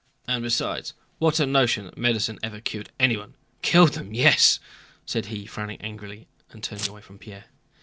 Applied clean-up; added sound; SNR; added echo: neural separator model SepFormer DNS4.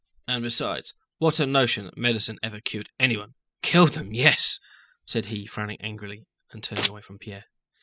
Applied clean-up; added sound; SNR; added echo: classical method spectral subtraction.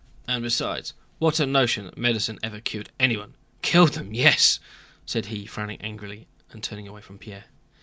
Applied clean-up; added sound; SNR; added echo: none; none; none; none.